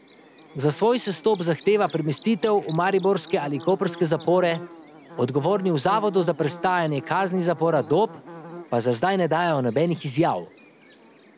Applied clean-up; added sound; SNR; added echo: none; Buzz / Bird; 17 dB; none.